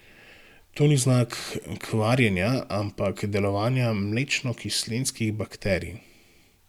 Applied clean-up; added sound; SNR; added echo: none; none; none; none.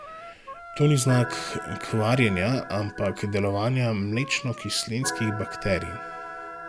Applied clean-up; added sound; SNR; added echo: none; Organ + Wind instrument, woodwind instrument; 11 dB; none.